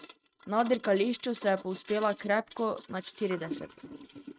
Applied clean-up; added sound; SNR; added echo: neural mask model RNNoise.